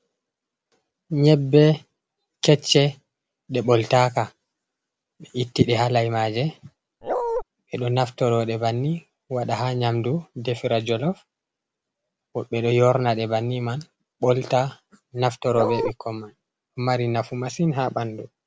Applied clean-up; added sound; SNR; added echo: none; Bark; 1 dB; none.